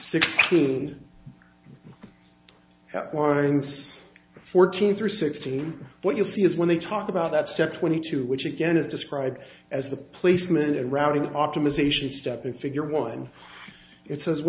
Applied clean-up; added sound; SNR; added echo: none; none; none; none.